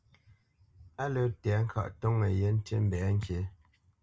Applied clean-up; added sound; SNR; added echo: none; none; none; none.